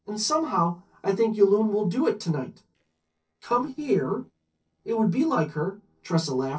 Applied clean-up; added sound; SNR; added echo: neural separator model SepFormer DNS4.